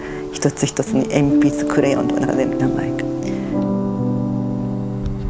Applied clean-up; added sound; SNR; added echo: none; Clock; 16 dB; none.